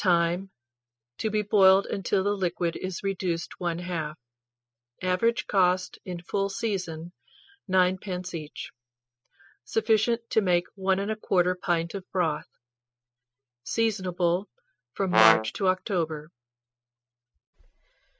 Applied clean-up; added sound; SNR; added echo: classical method spectral subtraction.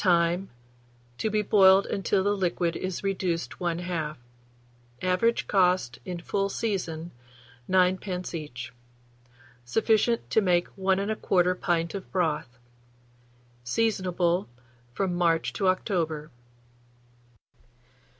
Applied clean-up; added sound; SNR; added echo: none; none; none; none.